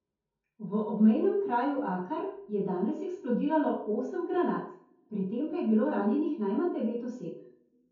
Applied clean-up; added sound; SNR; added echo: none; none; none; reverberation time 0.6 s.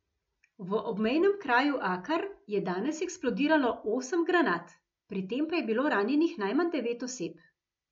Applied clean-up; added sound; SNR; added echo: none; none; none; none.